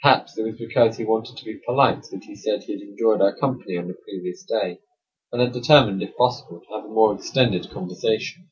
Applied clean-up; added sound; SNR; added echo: none; none; none; none.